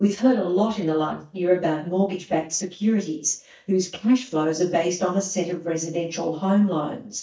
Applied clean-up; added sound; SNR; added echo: neural mask model DeepFilterNet 3.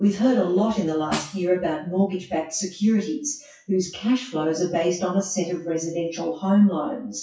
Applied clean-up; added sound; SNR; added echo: classical method WPE with log-MMSE.